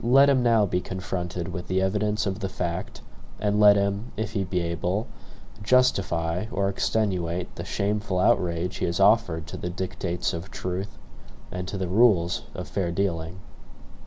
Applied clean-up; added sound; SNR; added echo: none; none; none; none.